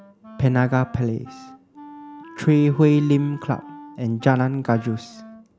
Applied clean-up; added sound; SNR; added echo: none; Wind instrument, woodwind instrument; 20 dB; none.